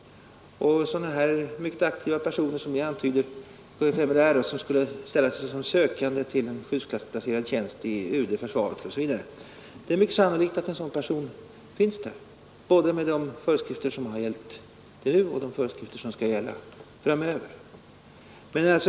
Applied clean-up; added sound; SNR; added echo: none; none; none; none.